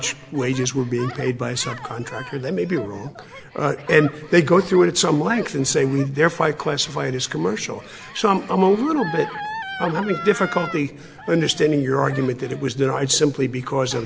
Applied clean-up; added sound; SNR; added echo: none; Gasp; 16 dB; none.